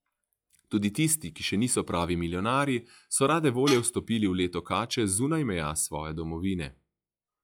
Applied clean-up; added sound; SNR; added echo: classical method log-MMSE.